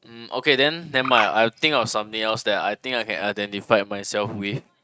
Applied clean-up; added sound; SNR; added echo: neural mask model RNNoise.